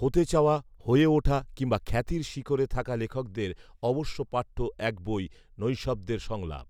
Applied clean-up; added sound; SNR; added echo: none; none; none; none.